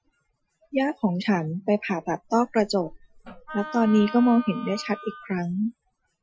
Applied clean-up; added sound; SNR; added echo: classical method Wiener filter.